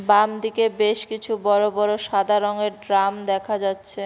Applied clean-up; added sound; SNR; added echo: none; none; none; none.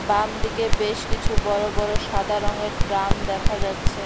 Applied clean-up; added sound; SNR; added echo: none; Crackle; -3 dB; none.